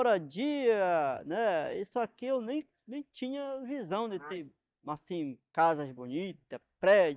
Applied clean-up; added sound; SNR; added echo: neural mask model DeepFilterNet 3.